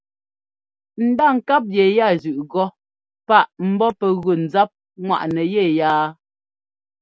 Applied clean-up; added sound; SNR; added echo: none; none; none; none.